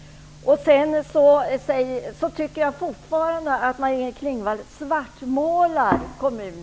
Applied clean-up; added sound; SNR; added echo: none; none; none; none.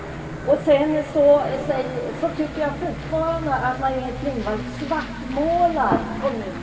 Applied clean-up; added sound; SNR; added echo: none; Aircraft; 10 dB; reverberation time 2.4 s.